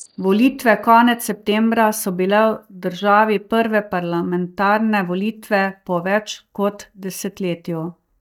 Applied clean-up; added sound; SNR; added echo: neural mask model DeepFilterNet 3.